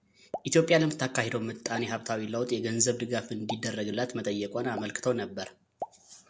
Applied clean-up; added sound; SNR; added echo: none; Explosion; 17 dB; none.